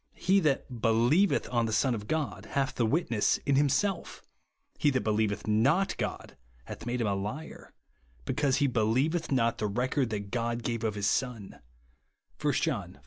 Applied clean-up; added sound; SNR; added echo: none; none; none; none.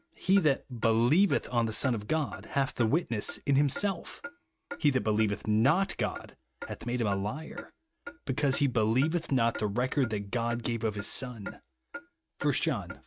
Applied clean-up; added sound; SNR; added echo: neural mask model RNNoise.